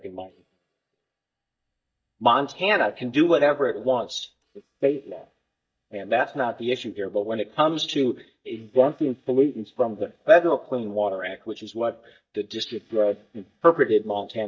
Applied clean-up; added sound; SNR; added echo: neural mask model DeepFilterNet 3.